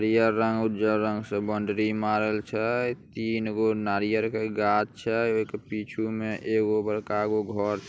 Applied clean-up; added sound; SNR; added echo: none; none; none; none.